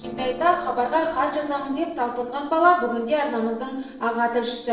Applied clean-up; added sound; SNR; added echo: neural separator model SepFormer DNS4.